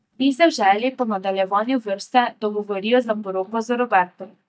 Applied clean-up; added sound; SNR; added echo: neural mask model DeepFilterNet 3.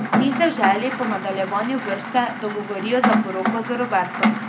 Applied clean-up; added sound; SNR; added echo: none; Rain; 1 dB; none.